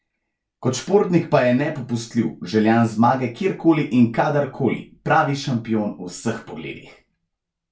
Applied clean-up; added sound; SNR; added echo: none; none; none; none.